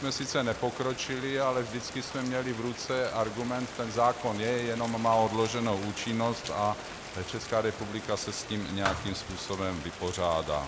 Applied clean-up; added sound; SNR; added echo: none; Rain + Thump, thud; 10 dB; none.